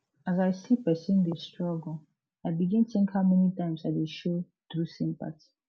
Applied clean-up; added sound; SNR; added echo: none; none; none; none.